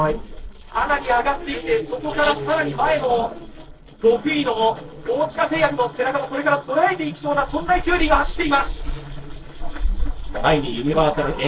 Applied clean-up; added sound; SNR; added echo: neural separator model SepFormer DNS4.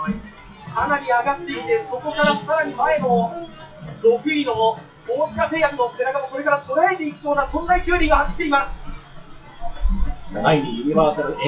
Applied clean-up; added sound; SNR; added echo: classical method WPE with log-MMSE.